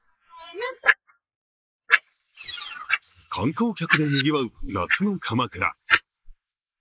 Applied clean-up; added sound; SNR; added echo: neural mask model Resemble Enhance denoiser.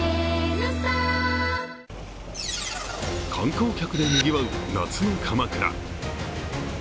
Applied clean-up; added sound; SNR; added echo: none; none; none; none.